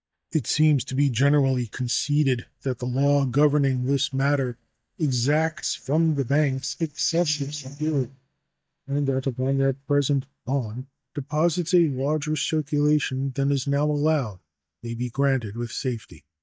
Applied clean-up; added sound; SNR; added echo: neural mask model DeepFilterNet 3.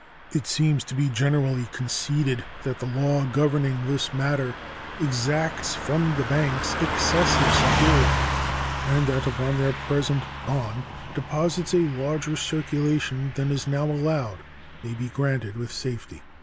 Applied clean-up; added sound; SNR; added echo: none; Car passing by / Truck; 4 dB; none.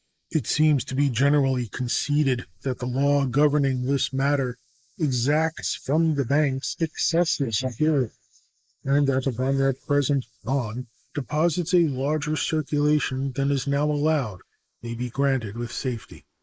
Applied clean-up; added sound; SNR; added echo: neural mask model Resemble Enhance denoiser.